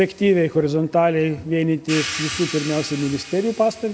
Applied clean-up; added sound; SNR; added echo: none; Hi-hat; 13 dB; none.